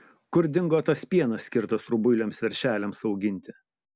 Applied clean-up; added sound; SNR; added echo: none; none; none; none.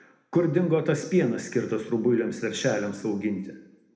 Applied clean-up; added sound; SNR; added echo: none; none; none; reverberation time 0.8 s.